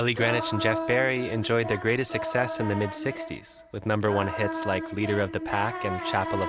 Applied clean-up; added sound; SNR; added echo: none; none; none; none.